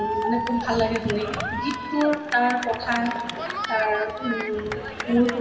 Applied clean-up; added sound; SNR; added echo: none; Cheering; 7 dB; reverberation time 2.2 s.